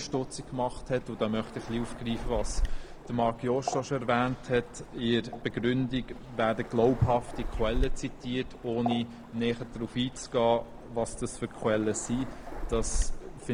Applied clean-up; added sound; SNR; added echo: none; Waves, surf; 5 dB; none.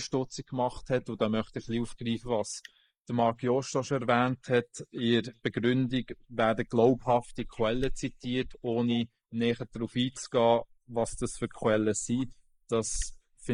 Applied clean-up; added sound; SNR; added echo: neural mask model Resemble Enhance denoiser.